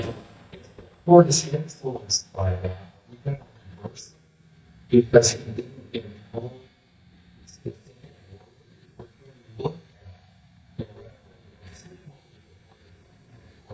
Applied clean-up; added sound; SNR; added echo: neural mask model DeepFilterNet 3.